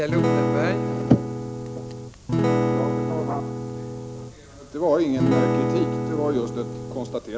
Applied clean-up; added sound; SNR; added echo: none; Acoustic guitar / Strum; -2 dB; none.